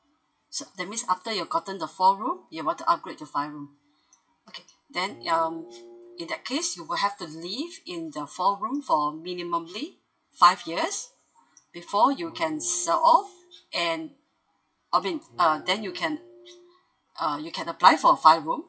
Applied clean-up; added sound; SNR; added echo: classical method WPE with log-MMSE.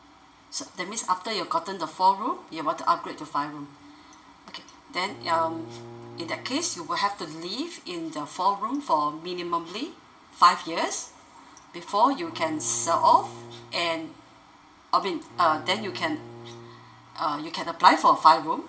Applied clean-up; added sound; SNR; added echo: none; Bowed string instrument; 19 dB; reverberation time 1.2 s.